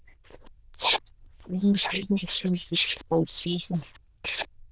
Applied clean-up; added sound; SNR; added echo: neural diffusion model UNIVERSE++.